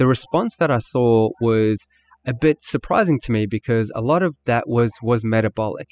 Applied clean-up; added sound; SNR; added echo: classical method spectral subtraction.